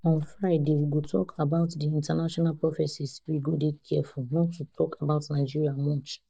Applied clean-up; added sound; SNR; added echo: neural mask model DeepFilterNet 3.